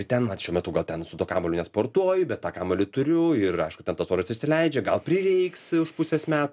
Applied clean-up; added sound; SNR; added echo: none; none; none; none.